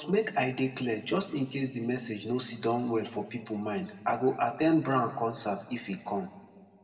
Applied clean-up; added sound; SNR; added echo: none; none; none; reverberation time 1.5 s.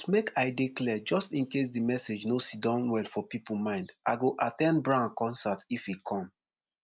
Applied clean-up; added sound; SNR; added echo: none; none; none; none.